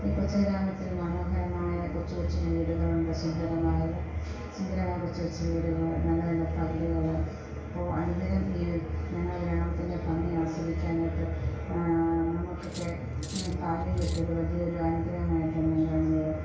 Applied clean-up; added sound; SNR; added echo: none; Cutlery, silverware; 18 dB; reverberation time 0.6 s.